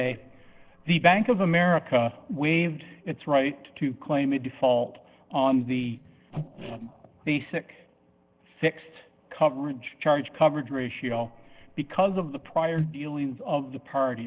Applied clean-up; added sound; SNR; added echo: neural separator model SepFormer DNS4.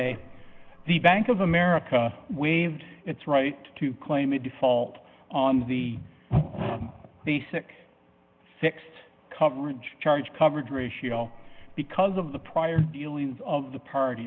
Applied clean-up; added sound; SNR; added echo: none; Gong; 19 dB; none.